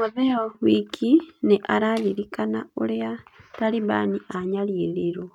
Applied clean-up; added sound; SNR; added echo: neural mask model RNNoise.